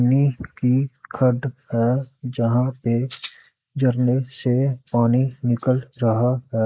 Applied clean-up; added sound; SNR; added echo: neural mask model Resemble Enhance denoiser.